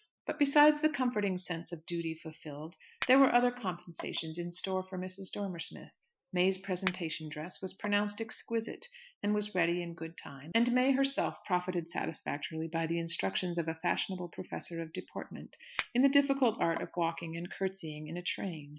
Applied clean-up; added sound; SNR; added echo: classical method Wiener filter.